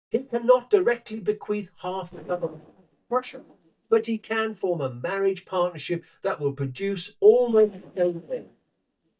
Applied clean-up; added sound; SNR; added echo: neural mask model DeepFilterNet 3.